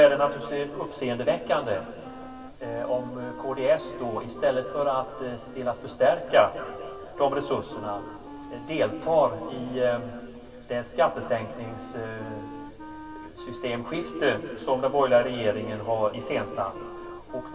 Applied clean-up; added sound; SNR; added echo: none; Wind instrument, woodwind instrument; 16 dB; reverberation time 2.5 s.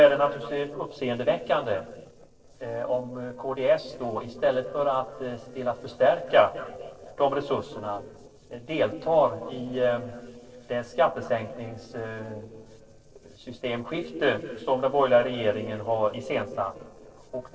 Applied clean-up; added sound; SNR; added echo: neural separator model SepFormer DNS4.